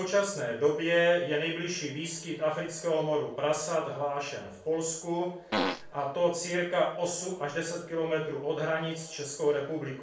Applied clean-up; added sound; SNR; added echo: none; Fart; 0 dB; reverberation time 0.4 s.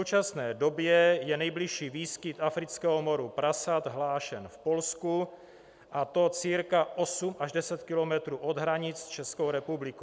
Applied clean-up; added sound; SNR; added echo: none; none; none; none.